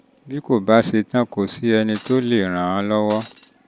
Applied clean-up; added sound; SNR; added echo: none; Shatter; 8 dB; none.